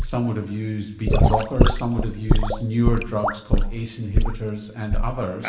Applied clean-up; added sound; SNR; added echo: none; Sink (filling or washing) / Gurgling / Liquid; -4 dB; reverberation time 0.8 s.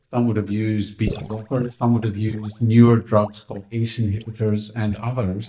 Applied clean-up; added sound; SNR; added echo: neural mask model DeepFilterNet 3.